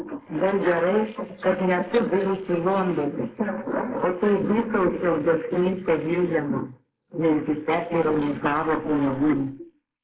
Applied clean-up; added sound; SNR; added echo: neural mask model Resemble Enhance denoiser.